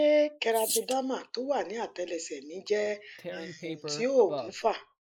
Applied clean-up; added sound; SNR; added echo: neural mask model Resemble Enhance denoiser.